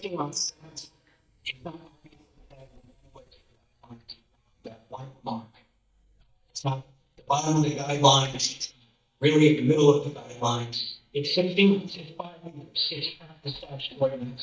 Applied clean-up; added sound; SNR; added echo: neural mask model DeepFilterNet 3.